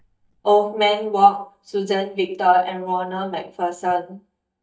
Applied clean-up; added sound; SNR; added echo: neural mask model DeepFilterNet 3.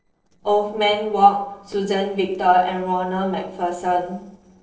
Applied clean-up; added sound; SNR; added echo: neural separator model SepFormer DNS4.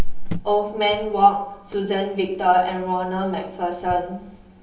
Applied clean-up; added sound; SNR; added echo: none; Cricket; 4 dB; reverberation time 0.6 s.